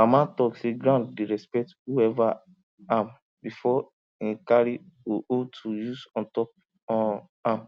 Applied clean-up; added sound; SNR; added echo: none; none; none; none.